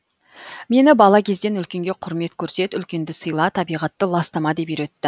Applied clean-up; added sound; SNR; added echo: none; none; none; none.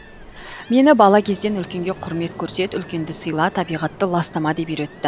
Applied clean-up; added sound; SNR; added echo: none; Ocean; 18 dB; none.